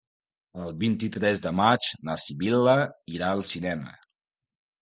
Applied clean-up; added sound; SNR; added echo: none; none; none; none.